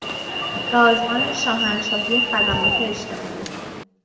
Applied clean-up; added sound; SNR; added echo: none; Alarm; 0 dB; reverberation time 0.9 s.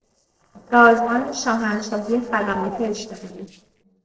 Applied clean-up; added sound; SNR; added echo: neural separator model SepFormer DNS4.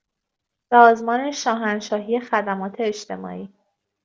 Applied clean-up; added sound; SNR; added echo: none; none; none; none.